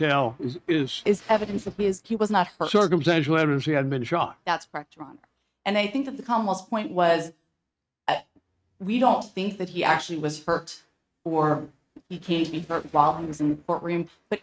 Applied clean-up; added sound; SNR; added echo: neural mask model RNNoise.